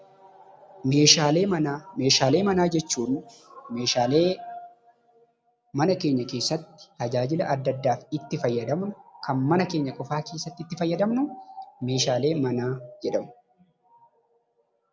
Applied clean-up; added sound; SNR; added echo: none; none; none; none.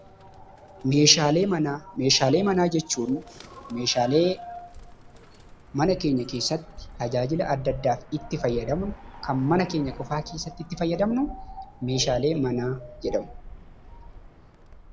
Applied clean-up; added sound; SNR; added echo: none; Bird; 17 dB; none.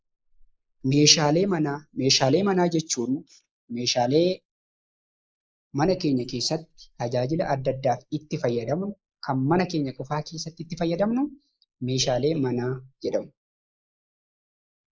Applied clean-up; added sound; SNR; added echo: neural mask model Resemble Enhance denoiser.